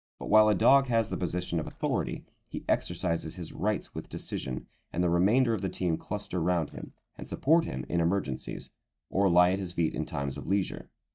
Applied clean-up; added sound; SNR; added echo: neural mask model DeepFilterNet 3.